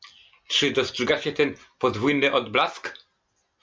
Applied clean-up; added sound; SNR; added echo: none; none; none; none.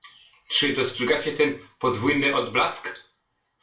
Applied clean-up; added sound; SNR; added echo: none; none; none; reverberation time 0.3 s.